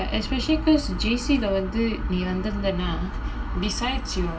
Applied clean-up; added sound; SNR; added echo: none; none; none; reverberation time 0.2 s.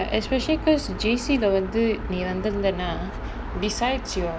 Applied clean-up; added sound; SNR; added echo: none; none; none; none.